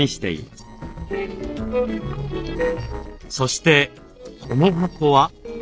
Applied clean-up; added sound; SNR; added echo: neural separator model SepFormer DNS4.